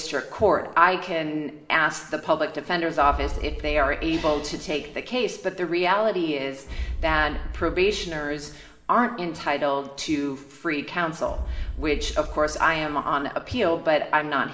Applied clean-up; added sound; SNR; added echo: none; Boom; 9 dB; reverberation time 1.0 s.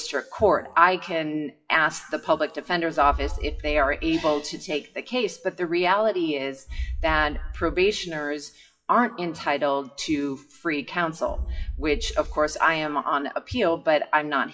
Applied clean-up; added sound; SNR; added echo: classical method WPE with log-MMSE.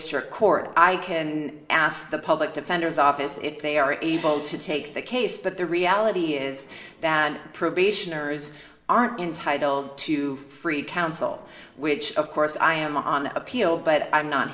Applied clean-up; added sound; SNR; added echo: neural separator model SepFormer DNS4.